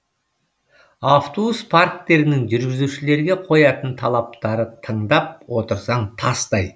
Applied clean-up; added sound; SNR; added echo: none; none; none; none.